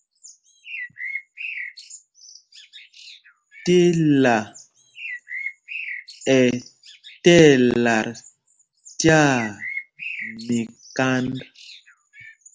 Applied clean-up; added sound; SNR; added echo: none; Bird; 15 dB; none.